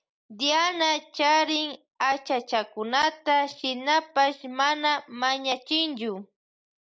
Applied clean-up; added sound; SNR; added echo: none; none; none; none.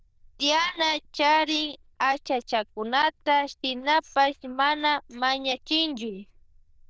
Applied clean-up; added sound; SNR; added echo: neural diffusion model UNIVERSE++.